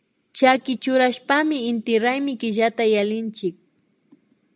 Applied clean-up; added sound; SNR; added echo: none; none; none; none.